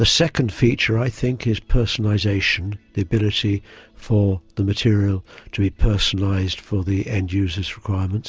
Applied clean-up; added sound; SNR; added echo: none; none; none; none.